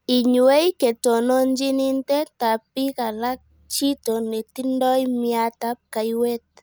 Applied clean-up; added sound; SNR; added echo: none; none; none; none.